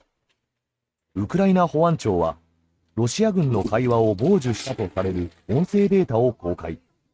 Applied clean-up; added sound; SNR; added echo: neural mask model RNNoise.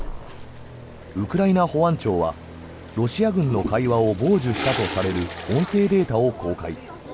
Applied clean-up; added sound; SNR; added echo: none; Toilet flush; 12 dB; none.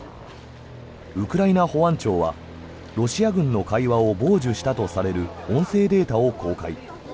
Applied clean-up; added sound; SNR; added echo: none; none; none; none.